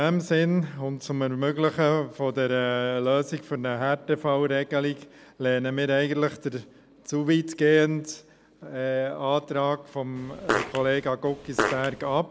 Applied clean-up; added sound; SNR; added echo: none; Fart; 5 dB; none.